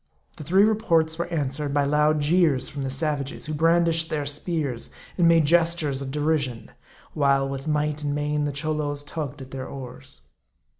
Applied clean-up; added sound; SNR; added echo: none; none; none; none.